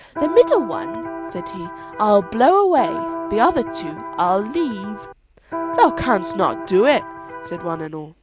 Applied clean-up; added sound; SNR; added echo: none; Electric guitar; 9 dB; none.